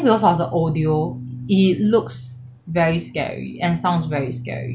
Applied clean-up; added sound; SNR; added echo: none; none; none; none.